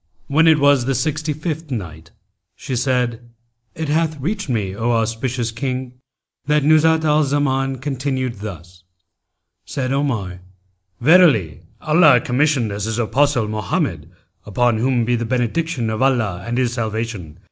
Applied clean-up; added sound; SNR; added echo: none; none; none; none.